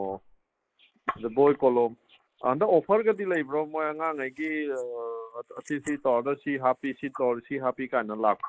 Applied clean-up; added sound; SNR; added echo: neural mask model Resemble Enhance denoiser.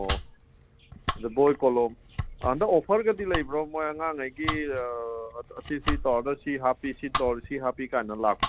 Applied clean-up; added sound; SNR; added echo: none; Domestic sounds, home sounds; 8 dB; none.